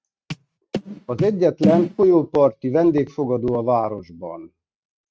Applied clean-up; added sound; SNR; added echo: neural mask model RNNoise.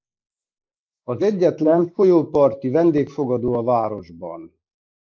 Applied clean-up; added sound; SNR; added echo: neural mask model Resemble Enhance denoiser.